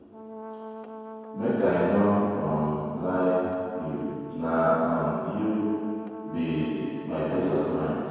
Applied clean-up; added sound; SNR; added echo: none; Brass instrument; 14 dB; reverberation time 2.2 s.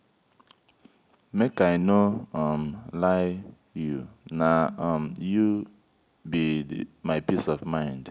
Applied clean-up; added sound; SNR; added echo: none; none; none; none.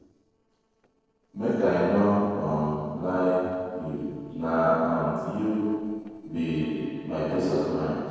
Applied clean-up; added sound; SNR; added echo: neural separator model SepFormer DNS4.